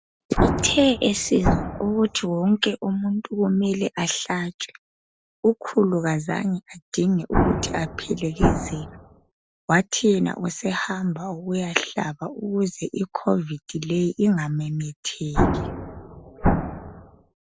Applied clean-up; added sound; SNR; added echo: none; Explosion; 0 dB; none.